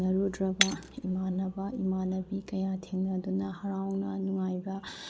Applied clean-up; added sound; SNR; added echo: none; Shatter; 7 dB; none.